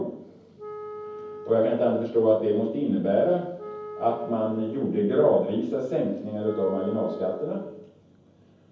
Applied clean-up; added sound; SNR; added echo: none; Wind instrument, woodwind instrument; 15 dB; reverberation time 0.9 s.